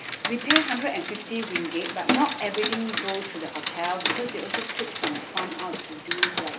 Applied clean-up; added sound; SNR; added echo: none; Rain; -1 dB; reverberation time 0.3 s.